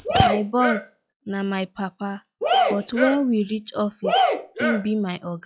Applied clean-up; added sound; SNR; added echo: classical method log-MMSE.